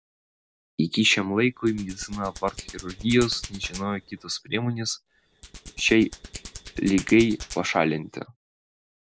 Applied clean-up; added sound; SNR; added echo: none; Hands; 15 dB; none.